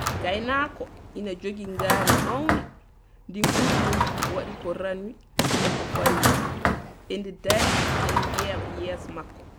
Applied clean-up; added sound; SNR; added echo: none; Drawer open or close + Boom; -5 dB; none.